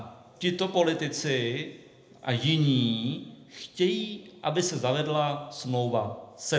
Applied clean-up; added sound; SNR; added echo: none; none; none; reverberation time 0.7 s.